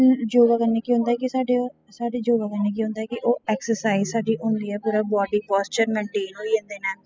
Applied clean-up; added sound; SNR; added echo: classical method spectral subtraction.